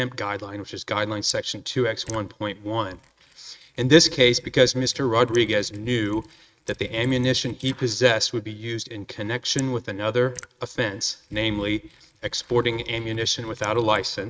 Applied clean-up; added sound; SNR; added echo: neural mask model RNNoise.